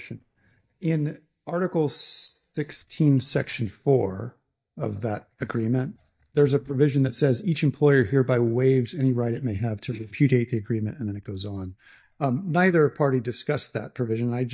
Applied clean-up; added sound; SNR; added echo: neural mask model DeepFilterNet 3.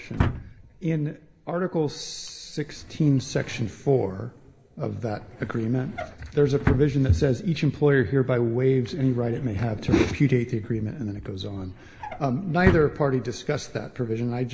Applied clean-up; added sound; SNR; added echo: none; Drawer open or close; 11 dB; reverberation time 1.3 s.